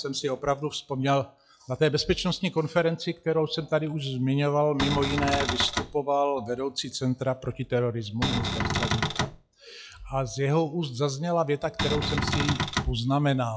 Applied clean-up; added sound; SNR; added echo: classical method log-MMSE.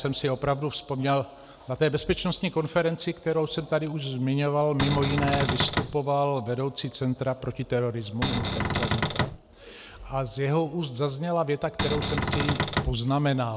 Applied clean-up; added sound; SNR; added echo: none; Cupboard open or close; 0 dB; none.